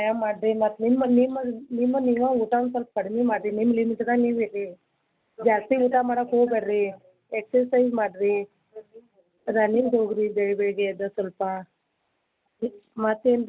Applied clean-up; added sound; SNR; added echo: none; none; none; none.